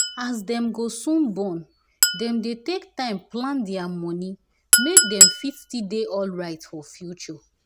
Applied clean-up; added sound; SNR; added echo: none; Chink, clink; -3 dB; none.